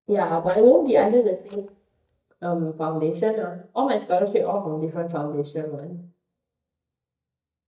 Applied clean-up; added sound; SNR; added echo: neural mask model DeepFilterNet 3.